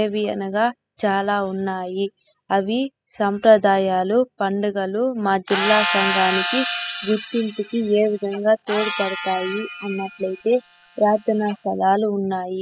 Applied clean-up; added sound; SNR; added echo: classical method spectral subtraction.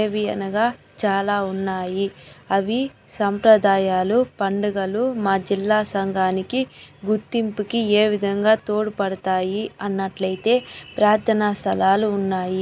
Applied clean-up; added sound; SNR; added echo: none; none; none; none.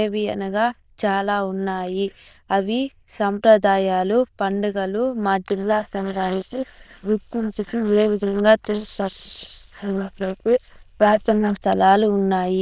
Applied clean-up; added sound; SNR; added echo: neural diffusion model UNIVERSE++.